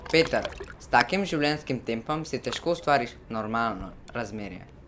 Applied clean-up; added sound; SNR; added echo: none; Ocean; 13 dB; none.